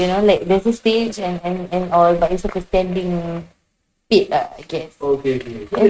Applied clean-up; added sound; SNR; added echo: neural mask model RNNoise.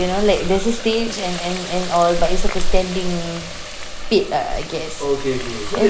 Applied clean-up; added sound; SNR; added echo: none; Water tap, faucet; 1 dB; none.